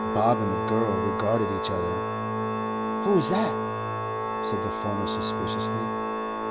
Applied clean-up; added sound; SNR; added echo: none; Organ; -1 dB; none.